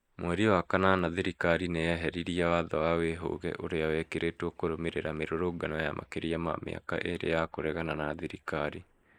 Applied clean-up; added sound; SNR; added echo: neural mask model Resemble Enhance denoiser.